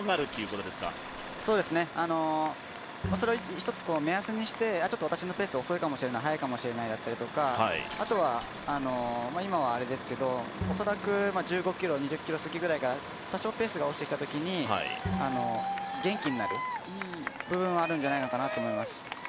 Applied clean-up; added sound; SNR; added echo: none; Bowed string instrument + Glass; 12 dB; none.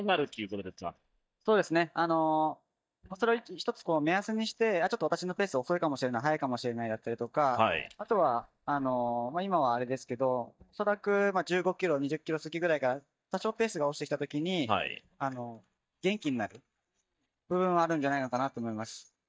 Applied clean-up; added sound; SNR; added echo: neural mask model DeepFilterNet 3.